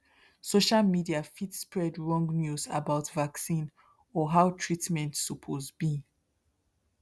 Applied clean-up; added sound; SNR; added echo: none; none; none; none.